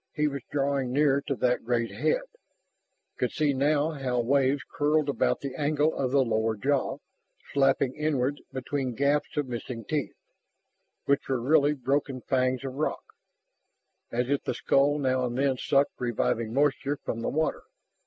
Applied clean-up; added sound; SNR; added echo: none; none; none; none.